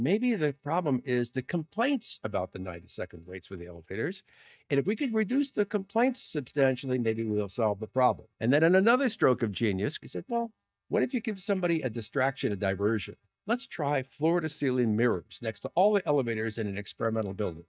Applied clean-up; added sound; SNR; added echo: neural mask model DeepFilterNet 3.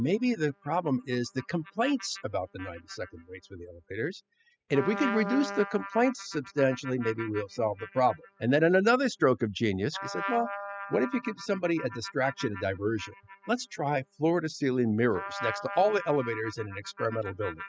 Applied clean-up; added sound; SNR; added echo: classical method spectral subtraction.